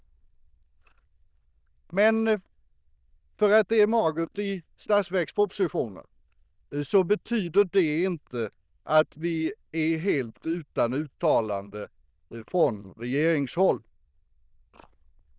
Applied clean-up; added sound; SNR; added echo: neural diffusion model UNIVERSE++.